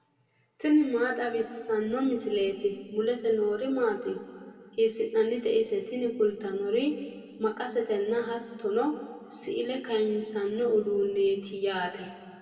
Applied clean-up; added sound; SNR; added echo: none; none; none; reverberation time 1.9 s.